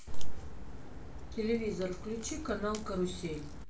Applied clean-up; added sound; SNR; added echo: none; Crack; 16 dB; reverberation time 0.4 s.